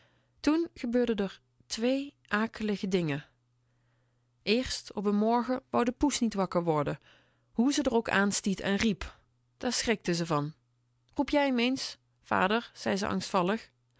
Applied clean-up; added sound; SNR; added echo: none; none; none; none.